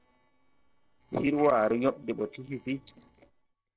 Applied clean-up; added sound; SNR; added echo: neural separator model SepFormer DNS4.